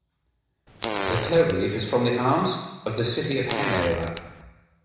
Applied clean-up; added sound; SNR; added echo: none; Fart; 5 dB; reverberation time 1.0 s.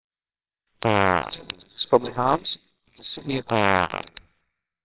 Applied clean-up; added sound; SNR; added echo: neural separator model SepFormer WHAMR!.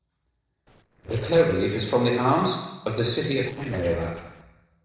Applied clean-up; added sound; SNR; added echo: neural separator model SepFormer DNS4.